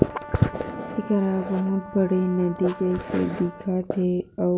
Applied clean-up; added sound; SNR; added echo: none; Brass instrument; 17 dB; none.